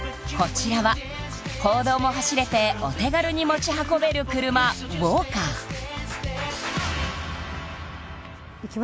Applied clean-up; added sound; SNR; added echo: none; none; none; none.